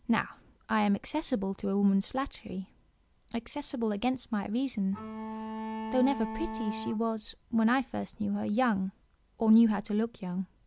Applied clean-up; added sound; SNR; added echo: none; Bowed string instrument; 7 dB; none.